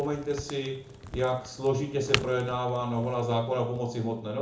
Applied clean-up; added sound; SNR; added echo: none; Crack; 11 dB; reverberation time 0.7 s.